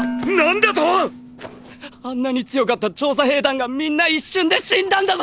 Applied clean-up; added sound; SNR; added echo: none; Dishes, pots, and pans; 14 dB; none.